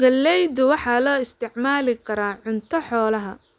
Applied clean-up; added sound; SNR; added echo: none; none; none; none.